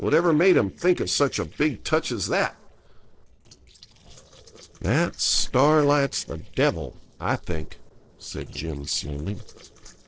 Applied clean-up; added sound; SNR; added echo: neural separator model SepFormer DNS4.